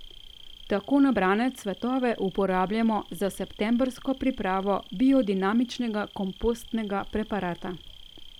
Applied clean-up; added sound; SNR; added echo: none; Insect; 19 dB; none.